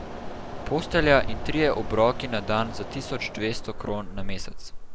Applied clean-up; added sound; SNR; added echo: none; Mechanisms + Boom; 4 dB; none.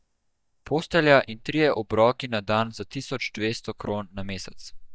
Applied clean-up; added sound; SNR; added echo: neural mask model DeepFilterNet 3.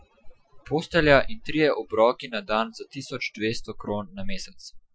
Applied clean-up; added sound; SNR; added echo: classical method Wiener filter.